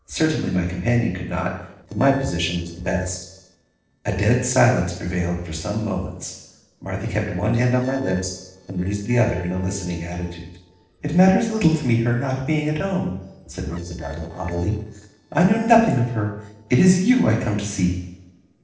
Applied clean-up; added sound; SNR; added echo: neural separator model SepFormer DNS4.